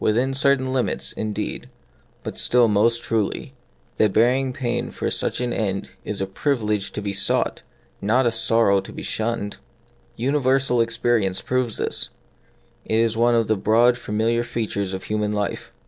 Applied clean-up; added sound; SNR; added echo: none; none; none; none.